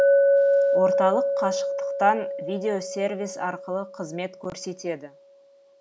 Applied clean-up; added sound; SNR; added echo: none; Chink, clink; -4 dB; none.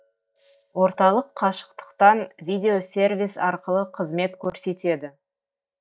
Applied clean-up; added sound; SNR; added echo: neural mask model DeepFilterNet 3.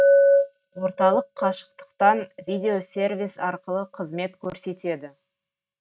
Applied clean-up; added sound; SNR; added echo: neural mask model RNNoise.